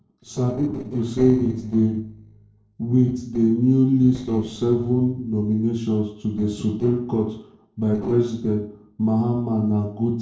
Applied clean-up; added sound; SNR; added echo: neural separator model SepFormer DNS4.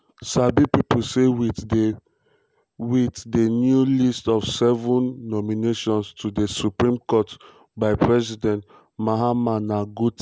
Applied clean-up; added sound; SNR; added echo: none; none; none; none.